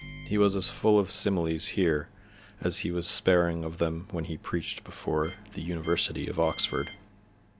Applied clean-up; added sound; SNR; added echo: none; Microwave oven; 20 dB; none.